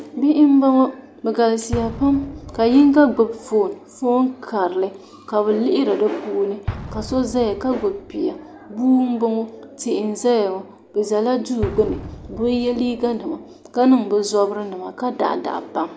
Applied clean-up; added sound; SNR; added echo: none; Explosion; 18 dB; none.